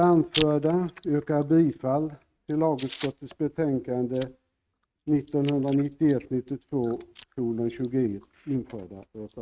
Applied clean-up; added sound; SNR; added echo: neural mask model RNNoise.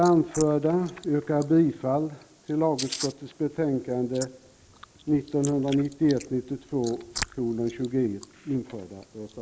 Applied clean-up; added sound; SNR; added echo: neural mask model Resemble Enhance denoiser.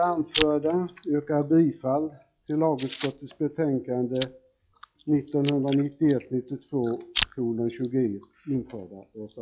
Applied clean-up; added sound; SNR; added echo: classical method log-MMSE.